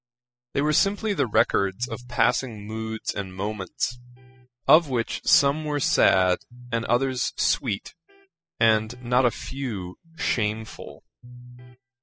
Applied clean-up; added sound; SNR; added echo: classical method spectral subtraction.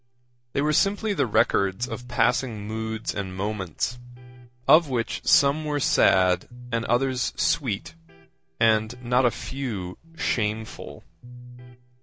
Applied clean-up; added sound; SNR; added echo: none; Electric guitar; 19 dB; none.